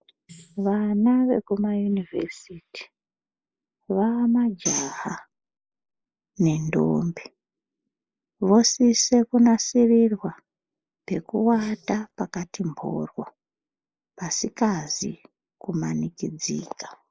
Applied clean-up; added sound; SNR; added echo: neural mask model Resemble Enhance denoiser.